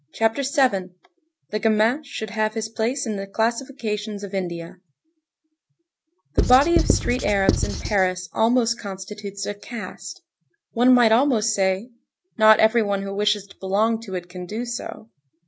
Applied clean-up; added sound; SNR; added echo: none; Writing; 0 dB; none.